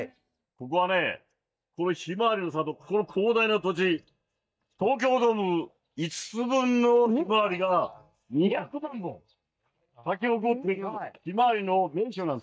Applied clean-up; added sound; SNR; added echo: neural mask model DeepFilterNet 3.